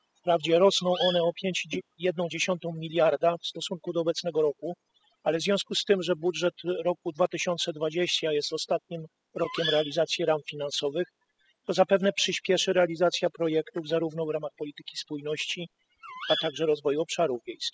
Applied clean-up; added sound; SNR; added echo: classical method spectral subtraction.